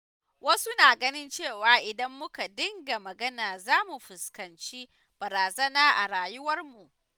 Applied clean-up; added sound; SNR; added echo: none; none; none; none.